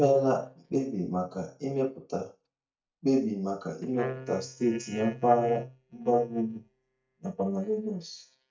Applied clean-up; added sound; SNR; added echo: neural mask model DeepFilterNet 3.